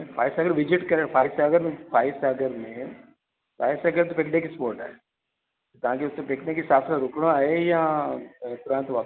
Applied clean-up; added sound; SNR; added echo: none; none; none; none.